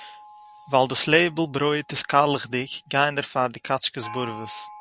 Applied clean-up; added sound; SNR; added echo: none; Gong; 19 dB; none.